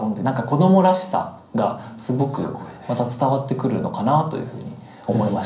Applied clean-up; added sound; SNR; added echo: none; none; none; reverberation time 0.6 s.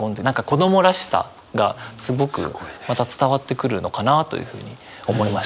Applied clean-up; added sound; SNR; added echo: none; none; none; none.